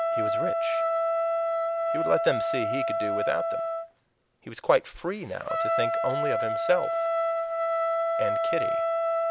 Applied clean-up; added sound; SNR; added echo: none; Trumpet; -5 dB; none.